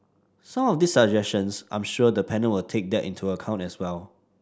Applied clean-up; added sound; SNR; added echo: none; none; none; none.